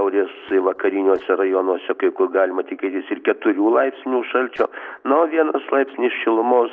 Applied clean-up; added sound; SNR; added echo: neural separator model SepFormer DNS4.